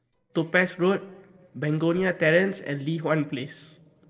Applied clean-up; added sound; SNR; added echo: neural separator model SepFormer DNS4.